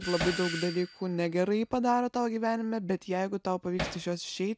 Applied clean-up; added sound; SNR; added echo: none; Hammer + Doorbell; 8 dB; none.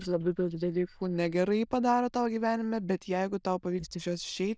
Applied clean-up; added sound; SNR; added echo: neural diffusion model UNIVERSE++.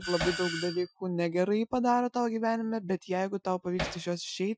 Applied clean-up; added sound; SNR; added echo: classical method Wiener filter.